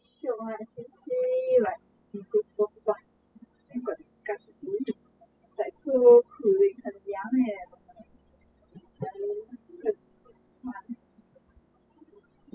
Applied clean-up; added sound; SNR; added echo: classical method spectral subtraction.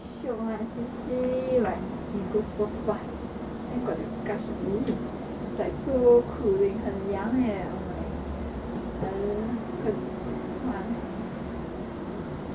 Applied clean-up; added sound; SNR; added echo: none; Guitar; 18 dB; none.